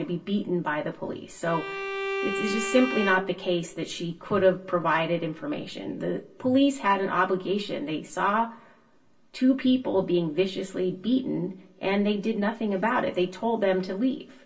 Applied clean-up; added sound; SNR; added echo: none; Bowed string instrument; 7 dB; reverberation time 0.2 s.